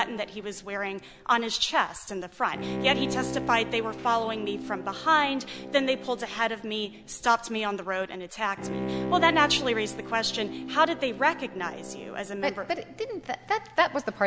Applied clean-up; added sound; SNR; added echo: none; Bowed string instrument; 10 dB; none.